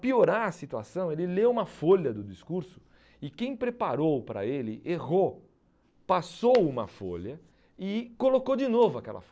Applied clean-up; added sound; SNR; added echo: none; none; none; none.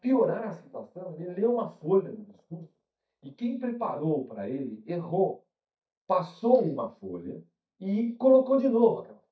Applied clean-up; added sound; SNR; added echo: neural mask model DeepFilterNet 3.